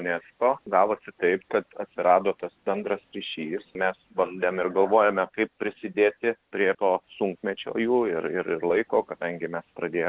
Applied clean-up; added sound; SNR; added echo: none; none; none; none.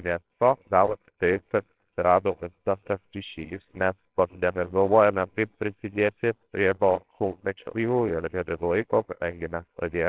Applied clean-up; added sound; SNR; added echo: neural separator model SepFormer WHAMR!.